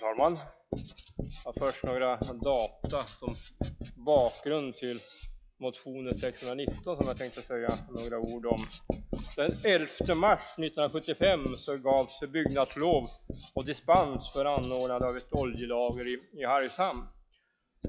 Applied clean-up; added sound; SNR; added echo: classical method log-MMSE.